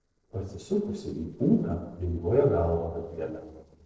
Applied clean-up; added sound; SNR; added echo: neural separator model SepFormer DNS4.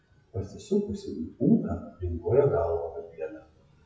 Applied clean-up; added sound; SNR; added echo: classical method WPE with log-MMSE.